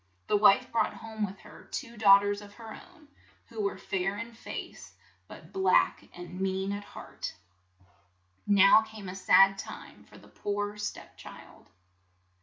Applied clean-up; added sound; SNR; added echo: none; none; none; none.